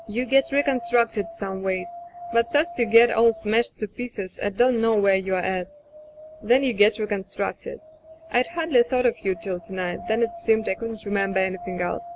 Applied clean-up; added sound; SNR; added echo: none; Wind; 17 dB; none.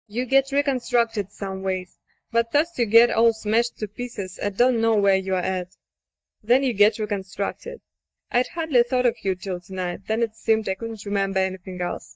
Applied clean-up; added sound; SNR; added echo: neural mask model DeepFilterNet 3.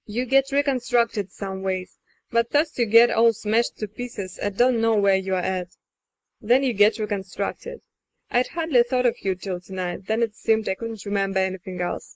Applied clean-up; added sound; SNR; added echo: neural mask model Resemble Enhance denoiser.